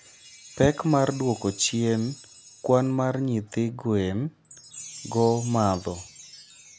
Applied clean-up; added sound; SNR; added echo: none; Chime; 19 dB; none.